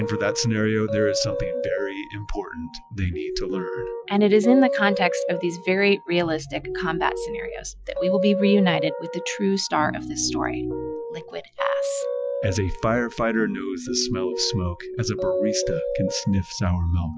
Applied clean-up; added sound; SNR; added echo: classical method Wiener filter.